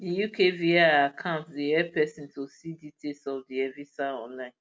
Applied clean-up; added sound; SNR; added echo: none; none; none; none.